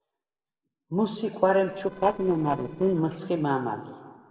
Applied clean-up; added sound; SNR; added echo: neural separator model SepFormer DNS4.